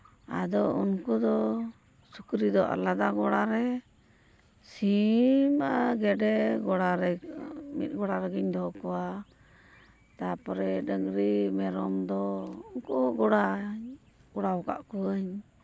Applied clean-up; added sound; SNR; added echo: none; none; none; none.